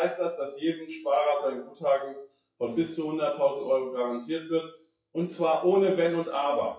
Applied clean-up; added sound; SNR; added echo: classical method WPE with log-MMSE.